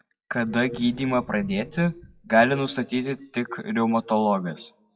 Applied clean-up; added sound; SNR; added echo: classical method WPE with log-MMSE.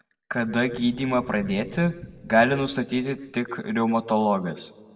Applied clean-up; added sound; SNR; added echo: none; Sliding door; 19 dB; reverberation time 0.9 s.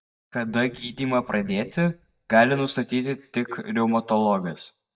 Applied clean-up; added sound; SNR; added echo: neural mask model DeepFilterNet 3.